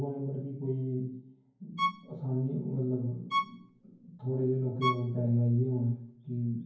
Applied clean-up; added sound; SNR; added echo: none; Bowed string instrument; 6 dB; reverberation time 0.9 s.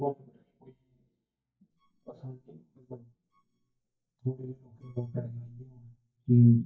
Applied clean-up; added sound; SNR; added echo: neural mask model DeepFilterNet 3.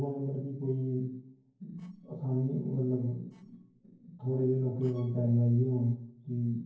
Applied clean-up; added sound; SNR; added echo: neural separator model SepFormer DNS4.